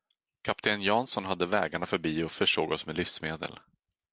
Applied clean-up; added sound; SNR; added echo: none; none; none; none.